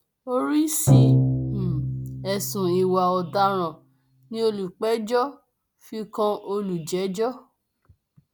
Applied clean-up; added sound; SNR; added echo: none; Bowed string instrument; -3 dB; none.